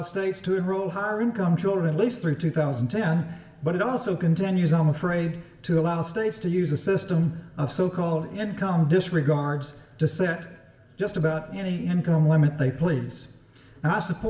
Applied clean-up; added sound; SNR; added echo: none; none; none; reverberation time 0.7 s.